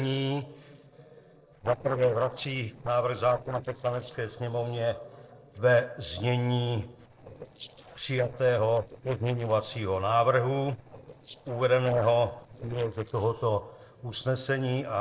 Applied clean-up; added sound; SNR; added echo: neural separator model SepFormer DNS4.